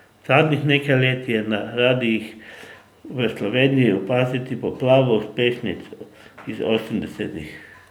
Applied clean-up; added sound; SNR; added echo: none; none; none; none.